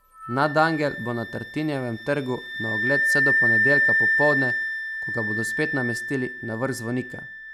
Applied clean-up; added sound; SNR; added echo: none; Wind instrument, woodwind instrument; -2 dB; none.